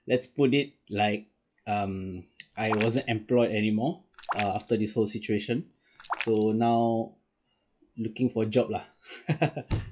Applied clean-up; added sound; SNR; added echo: classical method log-MMSE.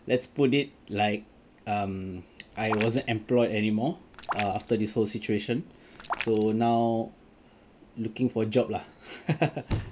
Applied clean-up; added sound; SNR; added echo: none; Raindrop; 11 dB; none.